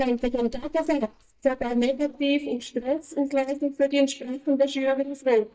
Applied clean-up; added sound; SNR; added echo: neural mask model DeepFilterNet 3.